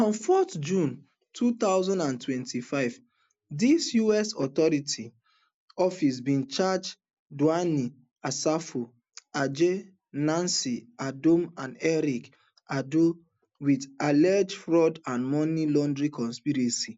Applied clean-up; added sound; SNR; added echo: none; none; none; none.